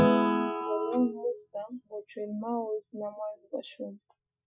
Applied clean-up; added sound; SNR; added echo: classical method Wiener filter.